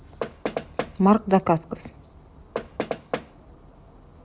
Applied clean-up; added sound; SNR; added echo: none; Knock; 6 dB; none.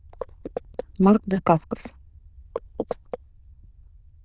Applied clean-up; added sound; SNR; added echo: neural diffusion model UNIVERSE++.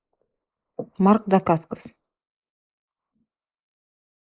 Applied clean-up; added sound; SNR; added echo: neural mask model Resemble Enhance denoiser.